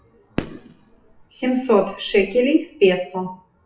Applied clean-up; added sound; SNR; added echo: classical method WPE with log-MMSE.